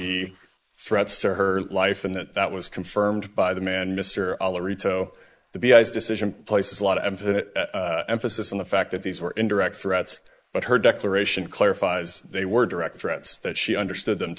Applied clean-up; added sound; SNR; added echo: neural mask model Resemble Enhance denoiser.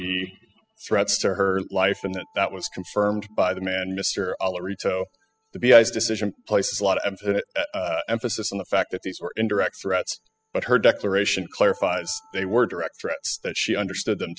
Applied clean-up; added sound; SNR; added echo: classical method spectral subtraction.